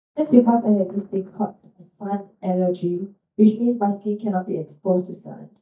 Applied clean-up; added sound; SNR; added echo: neural mask model DeepFilterNet 3.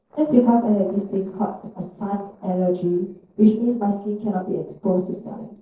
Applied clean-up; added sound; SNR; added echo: neural separator model SepFormer DNS4.